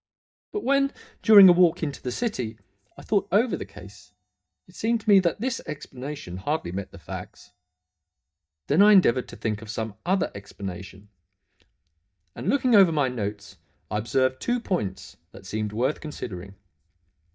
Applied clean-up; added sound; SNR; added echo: neural mask model DeepFilterNet 3.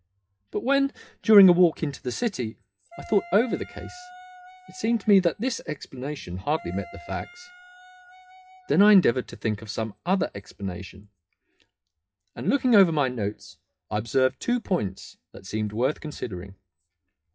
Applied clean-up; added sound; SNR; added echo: classical method WPE with log-MMSE.